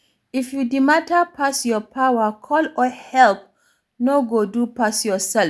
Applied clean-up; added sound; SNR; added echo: none; none; none; none.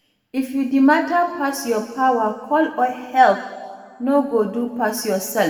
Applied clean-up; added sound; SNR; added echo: none; none; none; reverberation time 1.6 s.